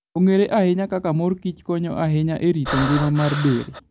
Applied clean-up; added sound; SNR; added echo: none; Breathing; 8 dB; none.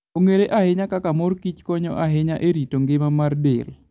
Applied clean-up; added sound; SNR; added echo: none; none; none; none.